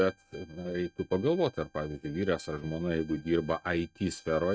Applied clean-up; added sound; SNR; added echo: neural mask model RNNoise.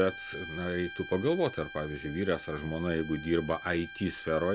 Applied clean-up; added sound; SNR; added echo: none; Bowed string instrument; 13 dB; none.